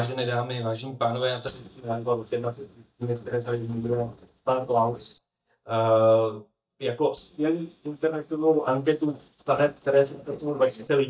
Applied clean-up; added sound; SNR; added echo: neural mask model DeepFilterNet 3.